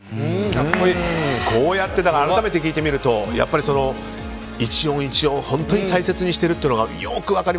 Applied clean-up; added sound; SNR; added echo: none; Electric guitar / Strum; 16 dB; none.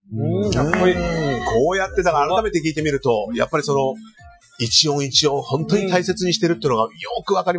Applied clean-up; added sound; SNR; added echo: classical method Wiener filter.